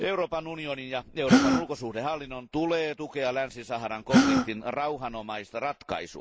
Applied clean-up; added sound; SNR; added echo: none; Gasp; -4 dB; none.